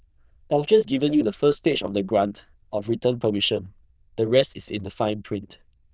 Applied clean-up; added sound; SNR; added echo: neural diffusion model UNIVERSE++.